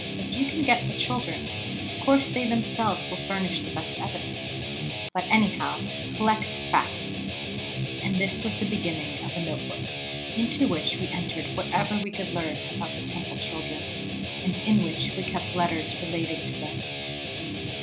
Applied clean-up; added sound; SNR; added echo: none; Guitar; 1 dB; reverberation time 0.4 s.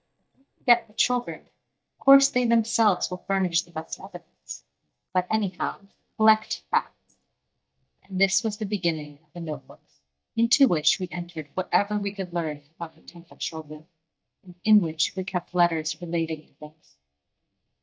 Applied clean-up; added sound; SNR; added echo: neural mask model DeepFilterNet 3.